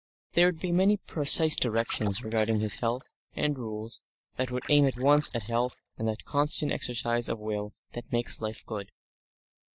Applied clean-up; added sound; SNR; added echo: neural mask model DeepFilterNet 3.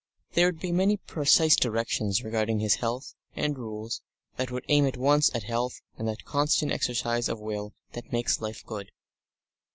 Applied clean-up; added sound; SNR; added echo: none; none; none; none.